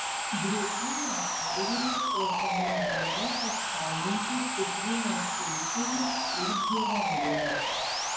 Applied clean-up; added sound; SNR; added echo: none; Sawing; -5 dB; reverberation time 0.9 s.